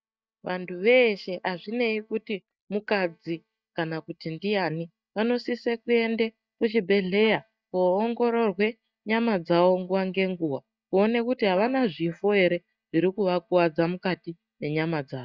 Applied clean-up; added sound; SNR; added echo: neural mask model DeepFilterNet 3.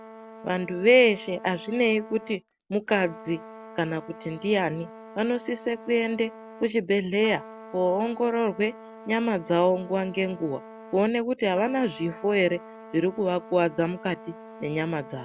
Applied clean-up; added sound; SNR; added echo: none; Trumpet; 18 dB; none.